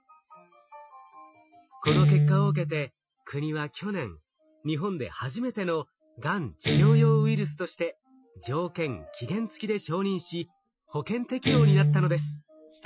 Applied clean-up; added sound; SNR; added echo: classical method Wiener filter.